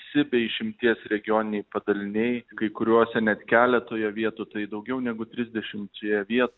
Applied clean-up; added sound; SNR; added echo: none; none; none; none.